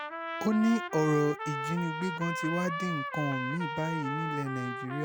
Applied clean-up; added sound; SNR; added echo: none; Trumpet; 5 dB; none.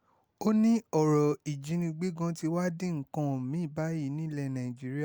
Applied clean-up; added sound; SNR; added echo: none; none; none; none.